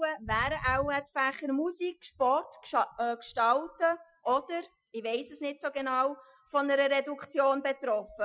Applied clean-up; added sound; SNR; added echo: classical method Wiener filter.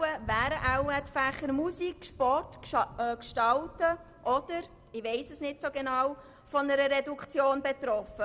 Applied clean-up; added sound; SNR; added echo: none; Thunder; 17 dB; none.